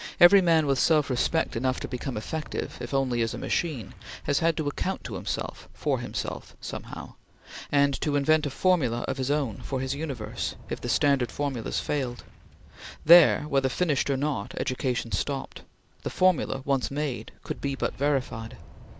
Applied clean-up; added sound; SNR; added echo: none; Boom; 19 dB; none.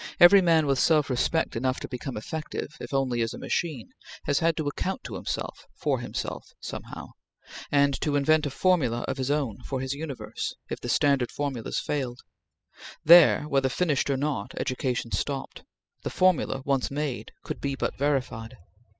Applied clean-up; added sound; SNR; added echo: classical method spectral subtraction.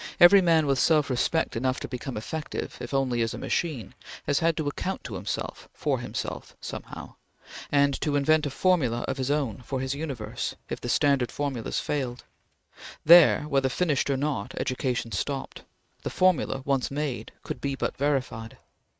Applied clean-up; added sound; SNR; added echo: neural mask model RNNoise.